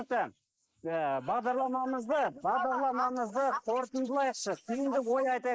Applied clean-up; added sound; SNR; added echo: neural mask model Resemble Enhance denoiser.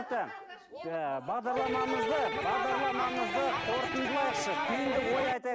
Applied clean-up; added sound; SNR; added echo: none; Electric guitar; 1 dB; none.